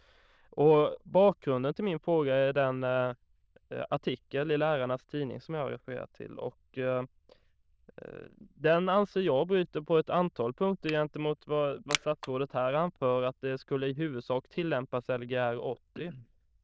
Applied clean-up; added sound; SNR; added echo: neural diffusion model UNIVERSE++.